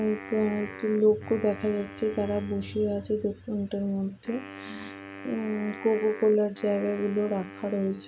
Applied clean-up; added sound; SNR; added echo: none; Wind instrument, woodwind instrument; 15 dB; none.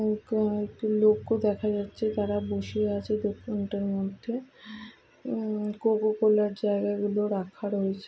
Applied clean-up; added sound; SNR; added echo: none; none; none; none.